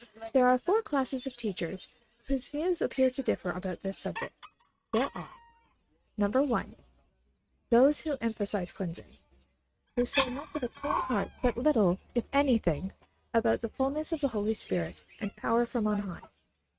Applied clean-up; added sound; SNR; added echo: neural mask model RNNoise.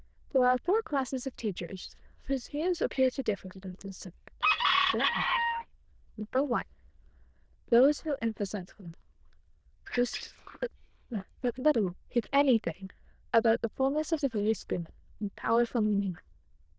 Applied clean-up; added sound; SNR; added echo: neural diffusion model UNIVERSE++.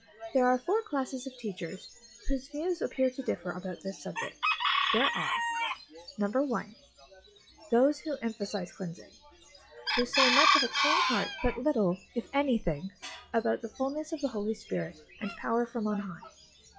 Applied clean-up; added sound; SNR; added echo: classical method log-MMSE.